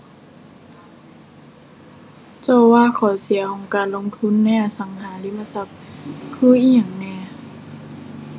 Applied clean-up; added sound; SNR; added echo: none; none; none; none.